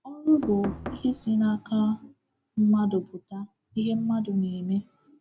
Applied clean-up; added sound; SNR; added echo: none; Knock; 10 dB; none.